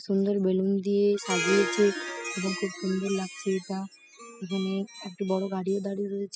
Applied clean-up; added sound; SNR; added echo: classical method spectral subtraction.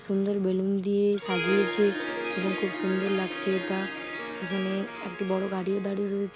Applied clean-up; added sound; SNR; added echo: none; Harp; 6 dB; none.